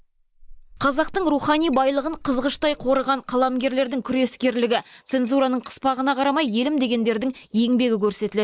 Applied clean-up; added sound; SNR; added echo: neural mask model Resemble Enhance denoiser.